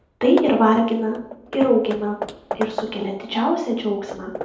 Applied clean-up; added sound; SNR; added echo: none; Hammer / Wood; 13 dB; reverberation time 2.1 s.